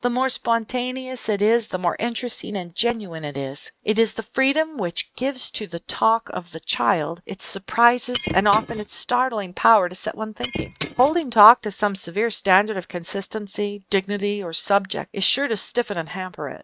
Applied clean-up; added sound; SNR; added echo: neural mask model RNNoise.